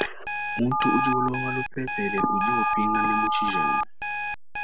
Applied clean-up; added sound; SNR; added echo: none; Alarm + Telephone; -4 dB; none.